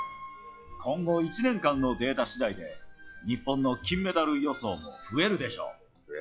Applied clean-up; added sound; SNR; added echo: classical method log-MMSE.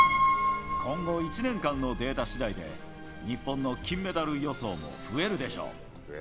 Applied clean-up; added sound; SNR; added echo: none; Piano; 0 dB; none.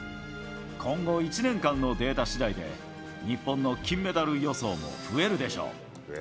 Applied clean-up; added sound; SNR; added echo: none; none; none; none.